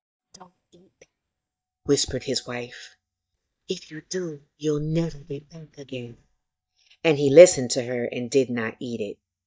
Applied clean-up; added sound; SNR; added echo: neural mask model DeepFilterNet 3.